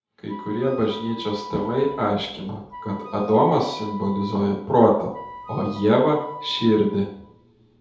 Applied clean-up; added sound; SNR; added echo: none; Wind instrument, woodwind instrument; 15 dB; reverberation time 0.8 s.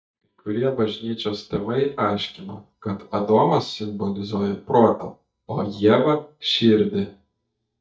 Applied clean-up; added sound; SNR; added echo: neural mask model DeepFilterNet 3.